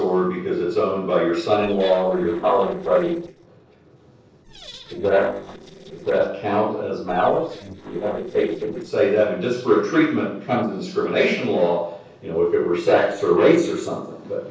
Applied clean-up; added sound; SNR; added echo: neural separator model SepFormer DNS4.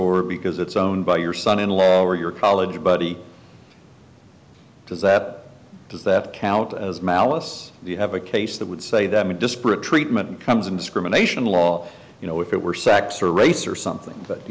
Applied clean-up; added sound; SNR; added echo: none; none; none; none.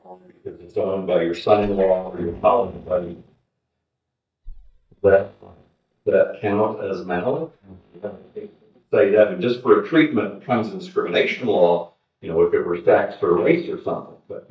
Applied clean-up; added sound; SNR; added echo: neural mask model DeepFilterNet 3.